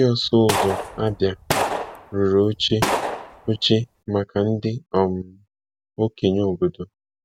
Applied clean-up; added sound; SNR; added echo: none; Gunshot, gunfire; 5 dB; none.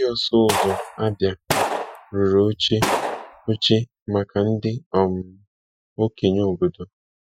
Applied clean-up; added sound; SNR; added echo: classical method Wiener filter.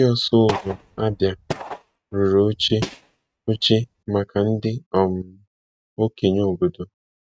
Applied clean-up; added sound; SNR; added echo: neural mask model RNNoise.